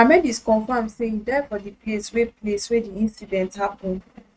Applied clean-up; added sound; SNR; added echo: neural mask model RNNoise.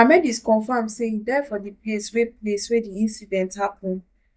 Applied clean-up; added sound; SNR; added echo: neural mask model DeepFilterNet 3.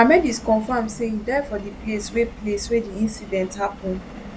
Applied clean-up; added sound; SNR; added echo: none; Subway, metro, underground; 15 dB; none.